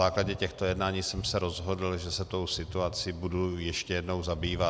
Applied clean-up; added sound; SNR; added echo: none; Dog; 12 dB; none.